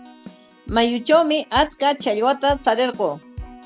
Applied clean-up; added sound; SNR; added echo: none; Keyboard (musical); 18 dB; none.